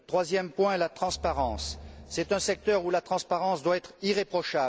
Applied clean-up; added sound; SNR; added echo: none; Drum; 14 dB; none.